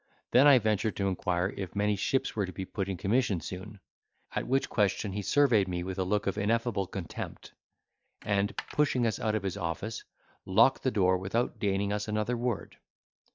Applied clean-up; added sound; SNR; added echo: neural mask model DeepFilterNet 3.